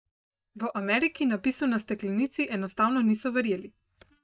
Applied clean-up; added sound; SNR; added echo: neural mask model DeepFilterNet 3.